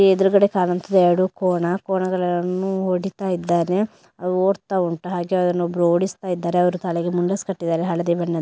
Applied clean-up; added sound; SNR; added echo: none; none; none; none.